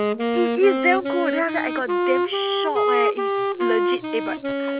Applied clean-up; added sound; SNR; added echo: none; Wind instrument, woodwind instrument; -2 dB; none.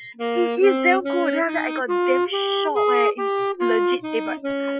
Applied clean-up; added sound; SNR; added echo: classical method Wiener filter.